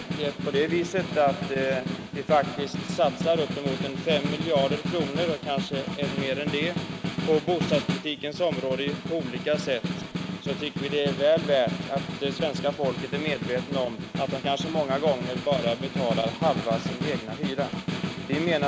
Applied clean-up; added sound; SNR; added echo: none; Snare drum; 4 dB; none.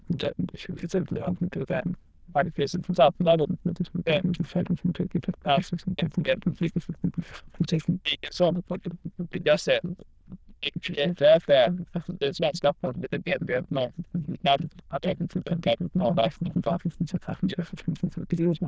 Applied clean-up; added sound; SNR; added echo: neural diffusion model UNIVERSE++.